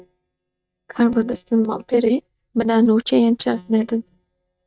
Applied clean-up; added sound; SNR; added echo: neural mask model DeepFilterNet 3.